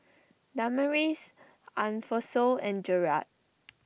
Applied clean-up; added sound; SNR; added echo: none; none; none; none.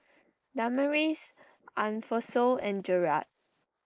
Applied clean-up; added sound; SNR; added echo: neural mask model Resemble Enhance denoiser.